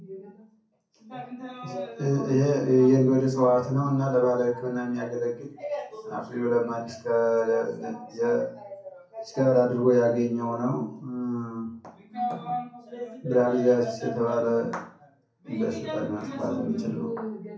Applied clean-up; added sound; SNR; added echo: none; none; none; reverberation time 0.6 s.